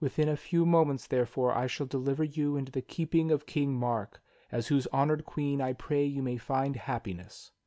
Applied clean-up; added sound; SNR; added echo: none; none; none; none.